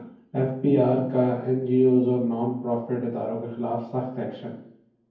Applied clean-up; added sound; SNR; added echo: none; none; none; reverberation time 0.9 s.